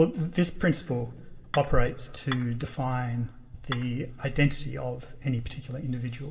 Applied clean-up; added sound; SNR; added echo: none; Dishes, pots, and pans / Chink, clink; 11 dB; reverberation time 0.4 s.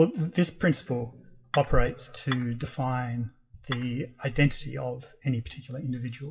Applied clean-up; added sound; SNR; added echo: classical method WPE with log-MMSE.